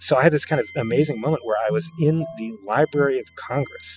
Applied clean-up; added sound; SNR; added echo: classical method spectral subtraction.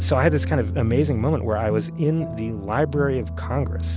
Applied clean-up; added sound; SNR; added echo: none; none; none; none.